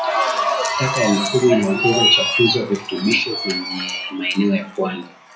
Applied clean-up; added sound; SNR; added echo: classical method WPE with log-MMSE.